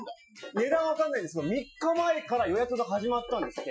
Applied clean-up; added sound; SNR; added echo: classical method Wiener filter.